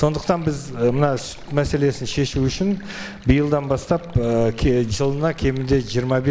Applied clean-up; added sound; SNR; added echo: none; Stream; 16 dB; none.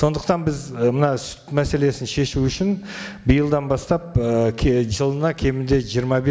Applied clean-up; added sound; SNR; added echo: none; none; none; none.